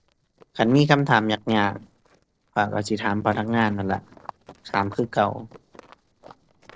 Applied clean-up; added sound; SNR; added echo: neural separator model SepFormer DNS4.